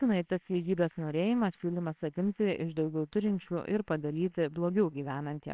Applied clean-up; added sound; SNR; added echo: neural separator model SepFormer WHAMR!.